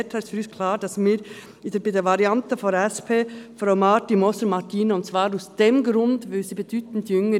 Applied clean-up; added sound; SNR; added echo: none; none; none; none.